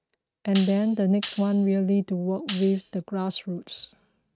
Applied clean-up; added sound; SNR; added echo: neural mask model RNNoise.